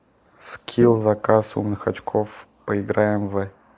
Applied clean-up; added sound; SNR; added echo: neural mask model Resemble Enhance denoiser.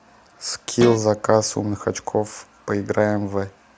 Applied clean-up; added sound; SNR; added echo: none; Guitar; 7 dB; none.